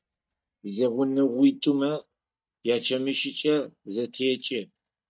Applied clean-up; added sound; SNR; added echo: neural mask model DeepFilterNet 3.